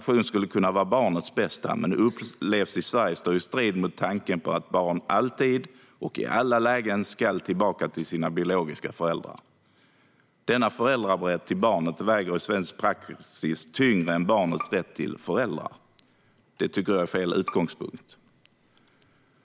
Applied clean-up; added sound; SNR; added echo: none; Bowed string instrument; 18 dB; none.